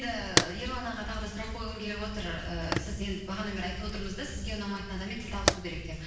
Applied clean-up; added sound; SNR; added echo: none; Fire; 1 dB; reverberation time 0.9 s.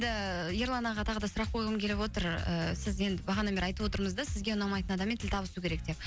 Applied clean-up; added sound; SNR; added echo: none; none; none; none.